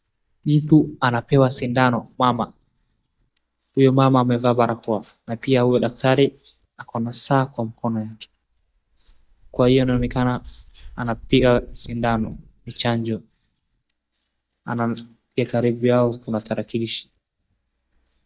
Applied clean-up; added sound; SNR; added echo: neural mask model DeepFilterNet 3.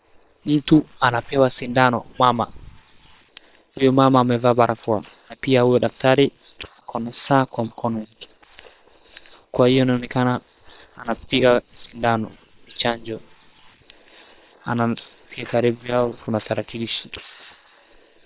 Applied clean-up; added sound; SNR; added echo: neural separator model SepFormer WHAM!.